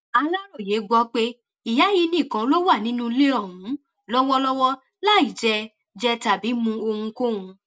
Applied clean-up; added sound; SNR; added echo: none; none; none; none.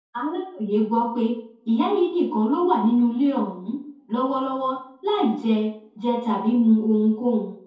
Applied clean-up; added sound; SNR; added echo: none; none; none; reverberation time 0.6 s.